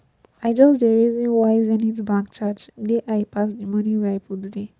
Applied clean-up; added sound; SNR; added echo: none; none; none; none.